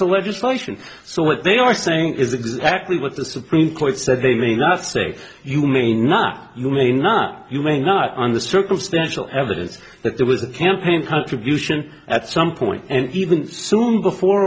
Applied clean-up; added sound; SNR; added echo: none; none; none; none.